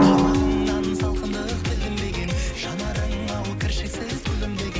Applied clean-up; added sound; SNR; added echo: none; Drum; 0 dB; none.